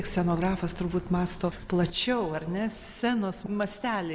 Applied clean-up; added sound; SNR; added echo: none; none; none; none.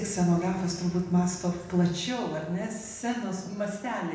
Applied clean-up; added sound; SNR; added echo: none; none; none; reverberation time 0.8 s.